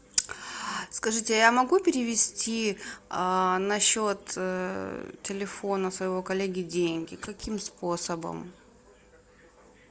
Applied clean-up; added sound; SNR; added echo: none; none; none; none.